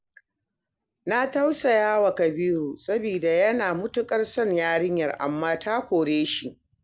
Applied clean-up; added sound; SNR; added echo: none; none; none; none.